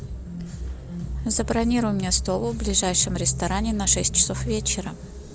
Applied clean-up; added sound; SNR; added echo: none; none; none; none.